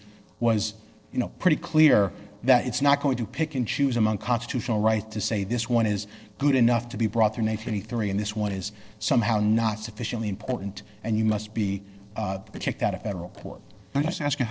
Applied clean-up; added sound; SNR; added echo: neural separator model SepFormer DNS4.